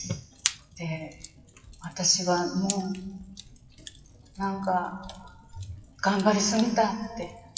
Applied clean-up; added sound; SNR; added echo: classical method WPE with log-MMSE.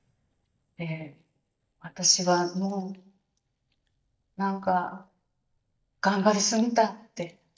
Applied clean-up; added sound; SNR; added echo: neural mask model DeepFilterNet 3.